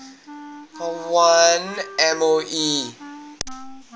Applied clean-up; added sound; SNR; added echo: none; Wind instrument, woodwind instrument; 18 dB; none.